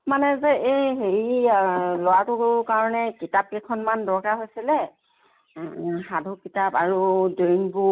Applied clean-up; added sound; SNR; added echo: none; none; none; none.